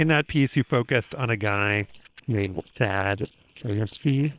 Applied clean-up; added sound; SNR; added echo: neural separator model SepFormer WHAM!.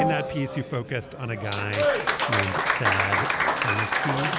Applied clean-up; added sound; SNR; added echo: none; Applause; -4 dB; none.